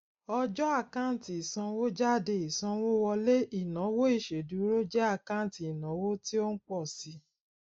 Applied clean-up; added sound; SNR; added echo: neural mask model Resemble Enhance denoiser.